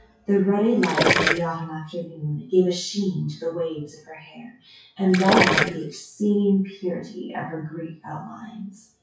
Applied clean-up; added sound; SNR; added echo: classical method WPE with log-MMSE.